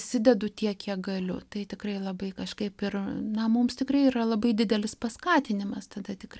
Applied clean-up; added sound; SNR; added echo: none; none; none; none.